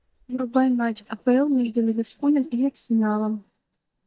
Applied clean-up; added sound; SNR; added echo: neural mask model DeepFilterNet 3.